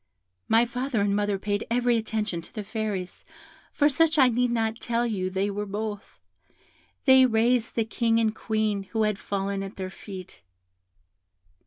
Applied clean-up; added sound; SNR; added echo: none; none; none; none.